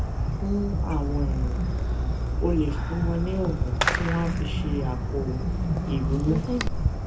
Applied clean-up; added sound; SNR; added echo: none; Fireworks; -5 dB; reverberation time 0.3 s.